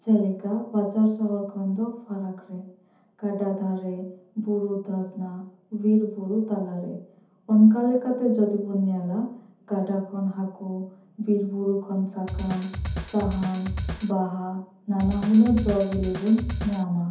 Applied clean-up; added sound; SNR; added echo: none; Drum kit; 6 dB; reverberation time 0.6 s.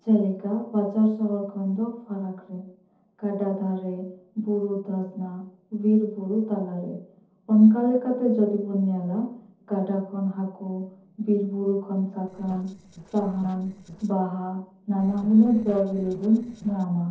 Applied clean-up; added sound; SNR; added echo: neural separator model SepFormer DNS4.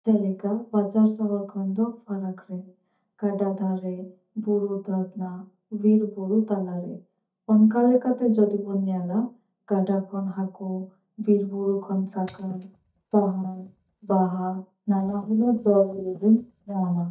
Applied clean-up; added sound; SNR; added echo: neural mask model DeepFilterNet 3.